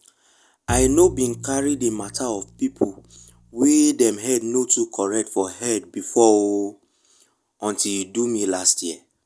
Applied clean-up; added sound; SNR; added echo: none; Bowed string instrument; 13 dB; none.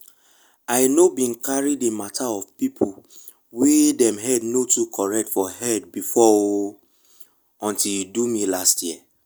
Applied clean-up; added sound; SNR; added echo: none; none; none; none.